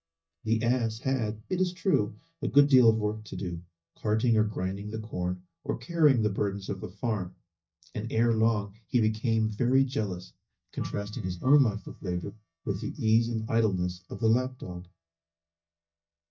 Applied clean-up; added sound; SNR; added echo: neural mask model DeepFilterNet 3.